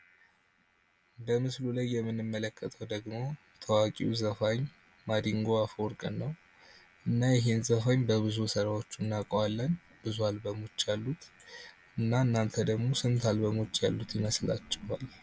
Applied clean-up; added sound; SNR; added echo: none; none; none; none.